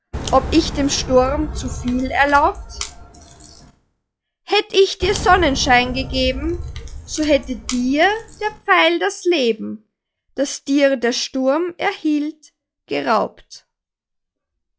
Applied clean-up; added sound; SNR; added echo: classical method log-MMSE.